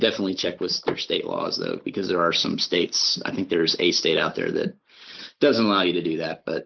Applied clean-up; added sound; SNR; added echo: neural mask model Resemble Enhance denoiser.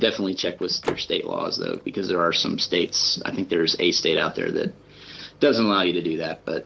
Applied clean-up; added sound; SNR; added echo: none; Microwave oven; 18 dB; none.